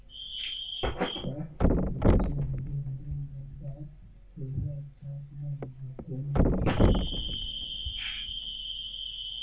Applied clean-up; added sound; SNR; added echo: none; Thump, thud; -4 dB; reverberation time 0.2 s.